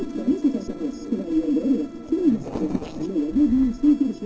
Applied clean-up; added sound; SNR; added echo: neural separator model SepFormer DNS4.